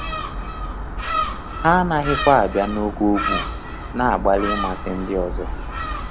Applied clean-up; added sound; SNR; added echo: none; Gull, seagull; 4 dB; none.